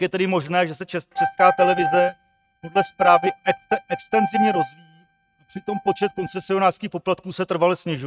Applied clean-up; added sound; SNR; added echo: neural mask model RNNoise.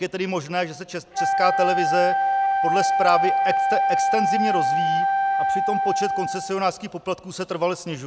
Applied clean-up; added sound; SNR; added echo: none; Wind instrument, woodwind instrument; -3 dB; none.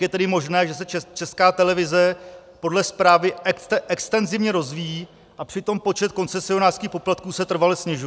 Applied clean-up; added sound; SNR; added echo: none; none; none; none.